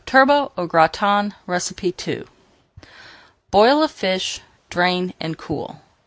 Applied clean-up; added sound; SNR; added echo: none; none; none; none.